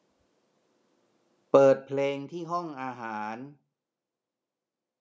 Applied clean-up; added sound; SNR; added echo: none; none; none; none.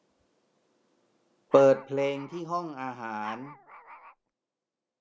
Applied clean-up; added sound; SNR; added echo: none; Dog; 16 dB; none.